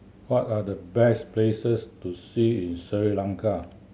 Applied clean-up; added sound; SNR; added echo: none; none; none; none.